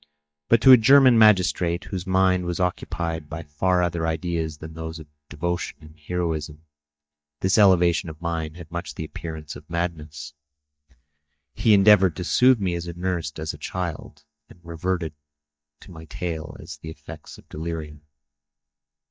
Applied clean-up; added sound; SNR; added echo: neural mask model DeepFilterNet 3.